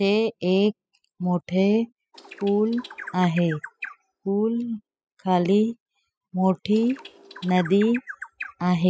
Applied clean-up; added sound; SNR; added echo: classical method spectral subtraction.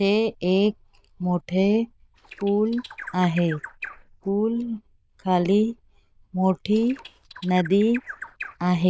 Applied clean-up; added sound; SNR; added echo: neural diffusion model UNIVERSE++.